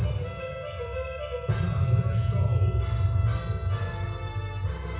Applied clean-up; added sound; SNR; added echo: none; Trumpet; 18 dB; reverberation time 0.6 s.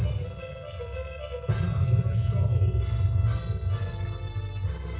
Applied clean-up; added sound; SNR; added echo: neural separator model SepFormer DNS4.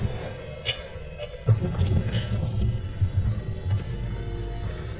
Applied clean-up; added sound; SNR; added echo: neural mask model DeepFilterNet 3.